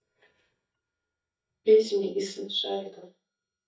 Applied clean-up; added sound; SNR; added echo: neural mask model DeepFilterNet 3.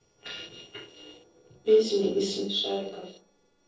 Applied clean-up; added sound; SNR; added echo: neural separator model SepFormer DNS4.